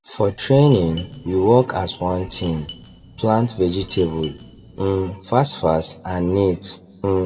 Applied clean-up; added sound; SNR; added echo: none; Coin (dropping); 12 dB; reverberation time 1.0 s.